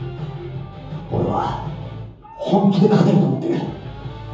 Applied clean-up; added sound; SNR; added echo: none; none; none; reverberation time 0.7 s.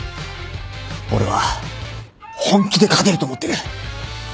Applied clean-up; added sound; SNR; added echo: none; none; none; none.